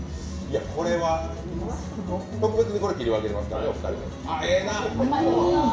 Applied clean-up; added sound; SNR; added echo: none; Musical instrument; 13 dB; reverberation time 0.8 s.